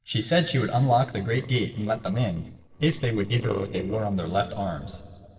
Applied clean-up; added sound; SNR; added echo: neural separator model SepFormer DNS4.